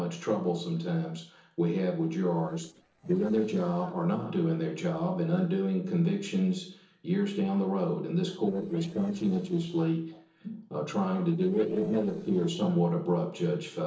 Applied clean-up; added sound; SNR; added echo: neural separator model SepFormer DNS4.